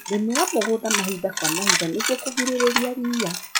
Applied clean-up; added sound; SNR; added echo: classical method log-MMSE.